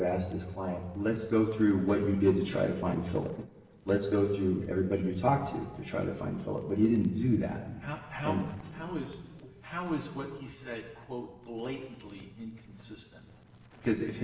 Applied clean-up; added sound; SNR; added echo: neural separator model SepFormer DNS4.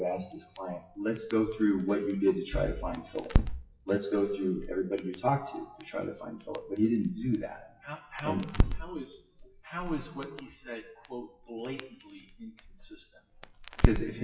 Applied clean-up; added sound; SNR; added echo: classical method WPE with log-MMSE.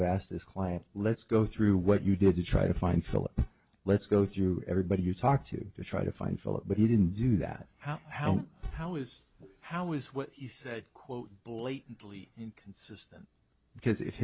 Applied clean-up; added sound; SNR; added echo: none; none; none; none.